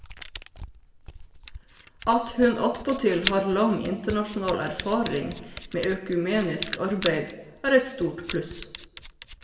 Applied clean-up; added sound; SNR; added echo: none; Camera; 11 dB; reverberation time 0.8 s.